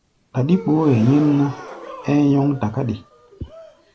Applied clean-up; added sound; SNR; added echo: none; Gasp; 17 dB; none.